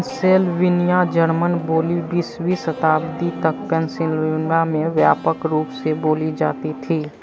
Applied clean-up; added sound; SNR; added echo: none; Electric guitar / Bass guitar; 15 dB; none.